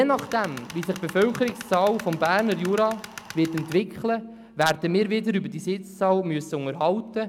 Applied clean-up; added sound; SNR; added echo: none; Tools; 16 dB; none.